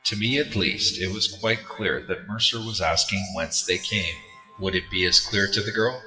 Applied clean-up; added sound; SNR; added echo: classical method WPE with log-MMSE.